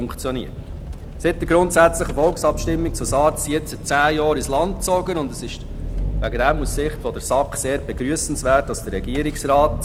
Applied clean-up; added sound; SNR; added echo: none; Engine; 8 dB; none.